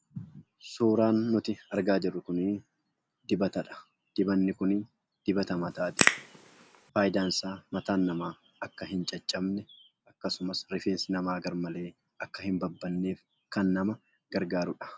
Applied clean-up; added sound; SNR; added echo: none; Crack / Crackle; -1 dB; none.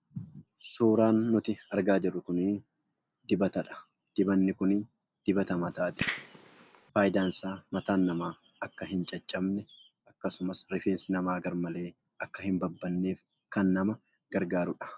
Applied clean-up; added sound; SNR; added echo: neural separator model SepFormer DNS4.